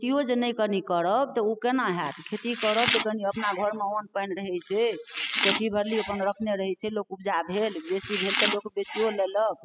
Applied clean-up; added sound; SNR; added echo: classical method spectral subtraction.